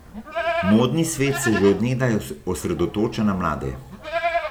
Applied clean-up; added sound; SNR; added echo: none; Livestock, farm animals, working animals; 7 dB; none.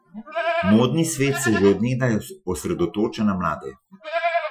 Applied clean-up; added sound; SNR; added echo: classical method Wiener filter.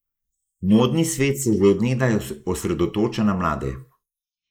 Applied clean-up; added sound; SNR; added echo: neural mask model Resemble Enhance denoiser.